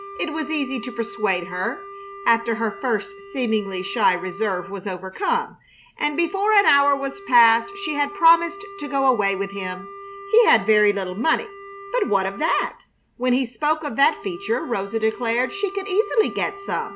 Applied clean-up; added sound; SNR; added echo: none; Wind instrument, woodwind instrument; 16 dB; none.